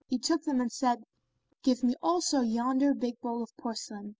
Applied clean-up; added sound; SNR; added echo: none; none; none; none.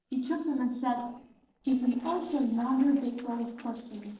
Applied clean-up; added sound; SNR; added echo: neural separator model SepFormer DNS4.